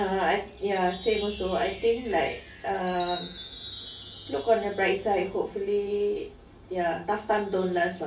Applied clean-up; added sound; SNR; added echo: none; Wind chime; 5 dB; reverberation time 0.3 s.